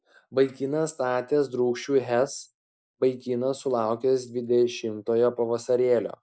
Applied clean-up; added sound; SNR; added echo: neural mask model Resemble Enhance denoiser.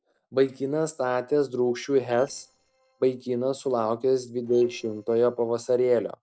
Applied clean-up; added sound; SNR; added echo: neural separator model SepFormer DNS4.